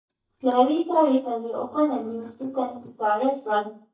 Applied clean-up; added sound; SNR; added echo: neural mask model DeepFilterNet 3.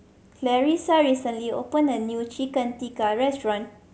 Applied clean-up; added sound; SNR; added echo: none; none; none; none.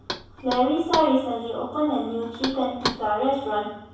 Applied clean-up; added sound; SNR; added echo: none; Knock; 10 dB; reverberation time 0.7 s.